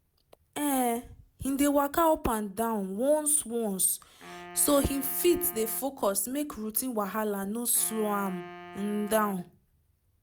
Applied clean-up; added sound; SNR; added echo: none; Wind instrument, woodwind instrument; 18 dB; none.